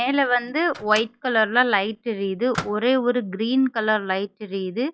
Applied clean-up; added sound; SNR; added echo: classical method log-MMSE.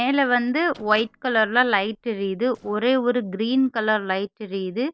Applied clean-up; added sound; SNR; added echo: neural separator model SepFormer DNS4.